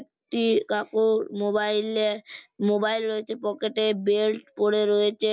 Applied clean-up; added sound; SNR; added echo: none; none; none; none.